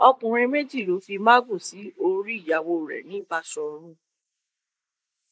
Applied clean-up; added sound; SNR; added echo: neural mask model Resemble Enhance denoiser.